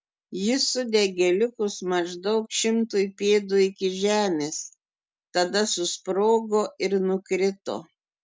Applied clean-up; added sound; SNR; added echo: none; none; none; none.